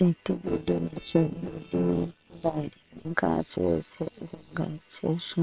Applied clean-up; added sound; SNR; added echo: neural separator model SepFormer WHAM!.